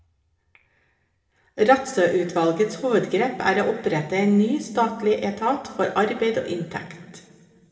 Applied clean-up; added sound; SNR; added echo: none; none; none; reverberation time 1.3 s.